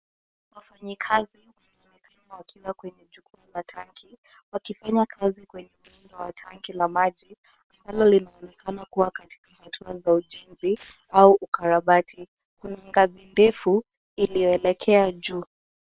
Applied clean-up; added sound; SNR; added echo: neural separator model SepFormer WHAM!.